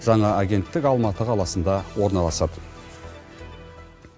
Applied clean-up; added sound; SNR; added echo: none; none; none; none.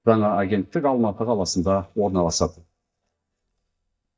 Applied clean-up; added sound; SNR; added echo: neural mask model DeepFilterNet 3.